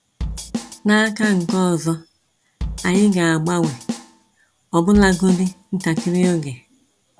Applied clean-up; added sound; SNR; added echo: none; Drum / Drum kit; 10 dB; none.